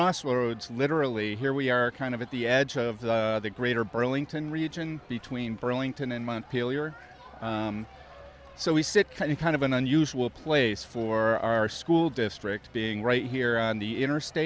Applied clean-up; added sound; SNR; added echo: none; none; none; none.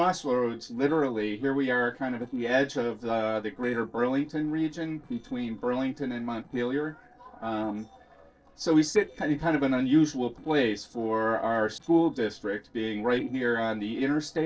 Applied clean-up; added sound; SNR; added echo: neural separator model SepFormer DNS4.